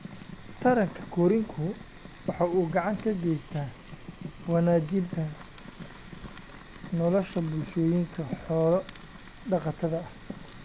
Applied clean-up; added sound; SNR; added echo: none; Fire; 14 dB; none.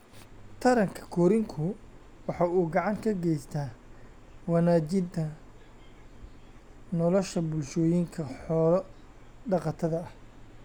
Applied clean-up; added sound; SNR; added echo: none; none; none; none.